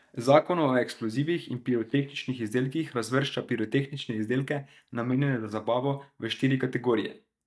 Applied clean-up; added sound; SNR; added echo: neural mask model DeepFilterNet 3.